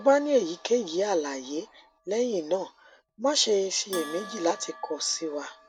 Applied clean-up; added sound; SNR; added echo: none; Bell; 20 dB; none.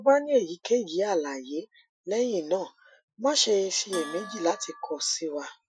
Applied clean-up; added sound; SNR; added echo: classical method Wiener filter.